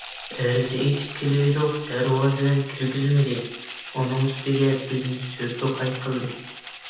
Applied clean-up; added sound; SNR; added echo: none; Rattle (instrument); 8 dB; reverberation time 0.9 s.